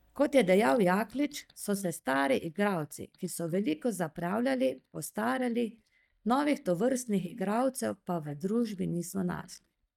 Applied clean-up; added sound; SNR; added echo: neural mask model DeepFilterNet 3.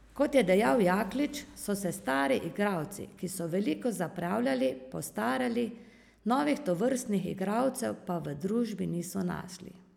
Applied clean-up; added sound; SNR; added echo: none; none; none; none.